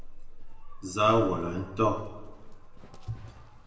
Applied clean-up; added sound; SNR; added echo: none; Livestock, farm animals, working animals; 10 dB; reverberation time 1.0 s.